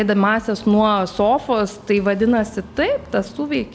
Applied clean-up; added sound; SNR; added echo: none; none; none; none.